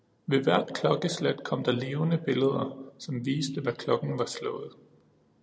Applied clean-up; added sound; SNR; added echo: none; none; none; none.